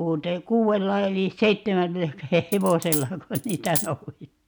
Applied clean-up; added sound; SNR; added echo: none; Coin (dropping); 7 dB; none.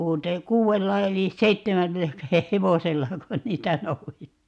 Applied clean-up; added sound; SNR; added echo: none; none; none; none.